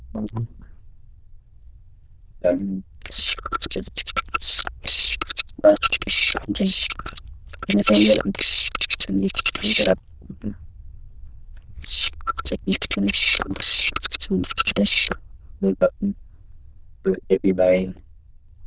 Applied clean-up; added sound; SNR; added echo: neural diffusion model UNIVERSE++.